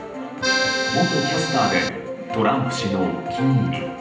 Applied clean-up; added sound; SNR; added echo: none; Accordion; 0 dB; reverberation time 0.8 s.